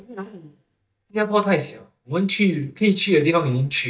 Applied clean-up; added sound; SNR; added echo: neural mask model DeepFilterNet 3.